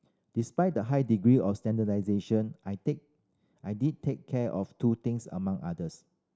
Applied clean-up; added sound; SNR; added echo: none; none; none; none.